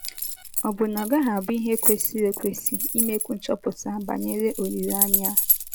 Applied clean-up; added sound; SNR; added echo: none; Keys jangling; 1 dB; none.